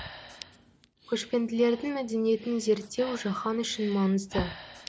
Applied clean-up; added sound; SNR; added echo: none; Breathing; 14 dB; none.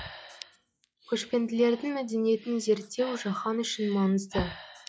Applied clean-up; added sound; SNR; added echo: classical method log-MMSE.